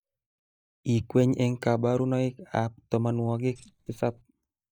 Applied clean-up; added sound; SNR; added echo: neural mask model DeepFilterNet 3.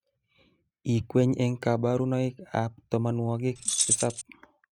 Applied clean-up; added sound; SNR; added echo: neural mask model RNNoise.